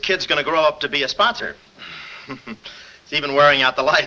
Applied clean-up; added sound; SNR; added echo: none; none; none; none.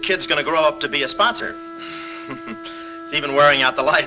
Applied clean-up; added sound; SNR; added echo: none; Wind instrument, woodwind instrument; 14 dB; none.